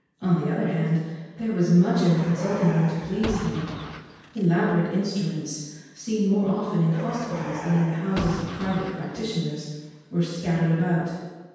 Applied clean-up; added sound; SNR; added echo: none; Car; 11 dB; reverberation time 1.2 s.